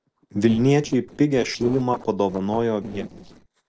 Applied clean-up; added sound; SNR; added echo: neural separator model SepFormer DNS4.